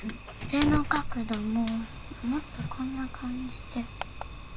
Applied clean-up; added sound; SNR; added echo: none; Fire; 3 dB; none.